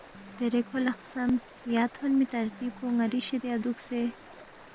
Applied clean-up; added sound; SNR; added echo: none; Electric guitar + Stream; 18 dB; none.